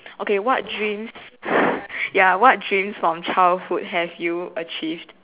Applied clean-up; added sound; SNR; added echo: none; none; none; none.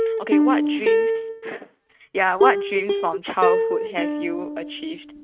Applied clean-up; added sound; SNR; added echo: neural mask model RNNoise.